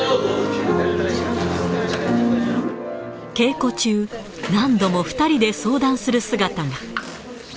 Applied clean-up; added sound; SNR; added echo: none; none; none; none.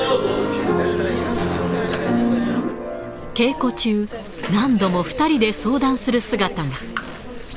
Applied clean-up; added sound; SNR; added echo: none; Bird; 18 dB; none.